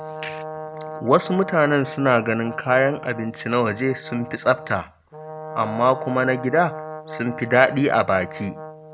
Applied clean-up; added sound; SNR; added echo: none; Brass instrument; 13 dB; none.